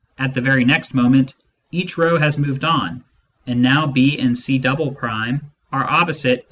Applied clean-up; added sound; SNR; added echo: none; none; none; none.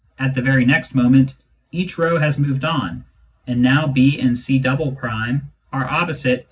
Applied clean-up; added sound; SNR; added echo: none; none; none; reverberation time 0.4 s.